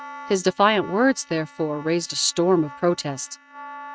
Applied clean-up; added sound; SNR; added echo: neural mask model RNNoise.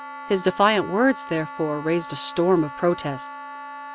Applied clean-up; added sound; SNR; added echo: none; Wind instrument, woodwind instrument; 13 dB; none.